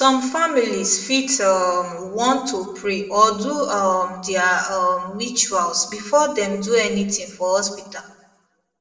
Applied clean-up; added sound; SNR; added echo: none; none; none; reverberation time 0.8 s.